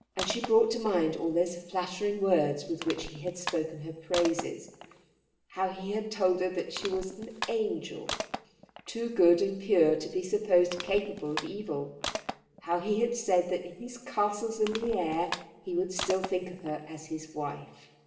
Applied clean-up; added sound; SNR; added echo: none; Crushing; 12 dB; reverberation time 0.9 s.